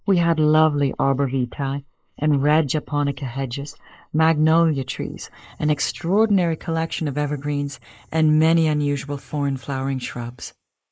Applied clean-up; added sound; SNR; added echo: neural mask model Resemble Enhance denoiser.